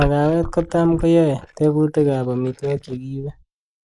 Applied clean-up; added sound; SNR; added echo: neural mask model Resemble Enhance denoiser.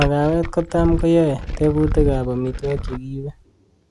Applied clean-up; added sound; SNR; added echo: none; Glass; 5 dB; none.